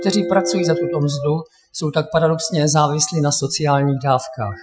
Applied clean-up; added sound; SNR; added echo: classical method Wiener filter.